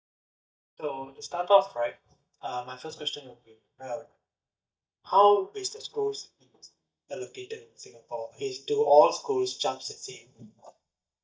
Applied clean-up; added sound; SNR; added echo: neural mask model DeepFilterNet 3.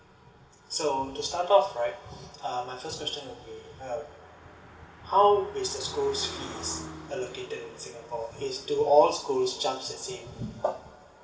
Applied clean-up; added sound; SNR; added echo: none; Car passing by; 19 dB; reverberation time 0.3 s.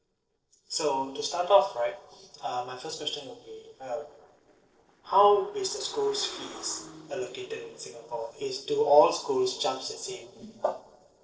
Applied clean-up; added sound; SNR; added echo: neural separator model SepFormer DNS4.